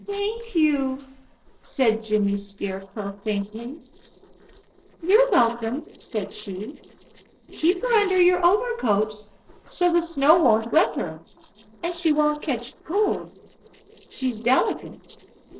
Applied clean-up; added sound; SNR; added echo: neural separator model SepFormer DNS4.